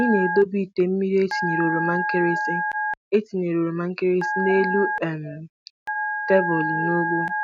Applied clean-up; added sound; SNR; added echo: neural mask model RNNoise.